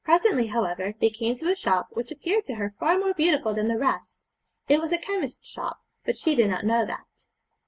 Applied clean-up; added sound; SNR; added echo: none; none; none; none.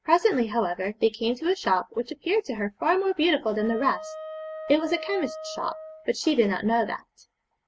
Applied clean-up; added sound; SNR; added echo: none; Wind instrument, woodwind instrument; 13 dB; none.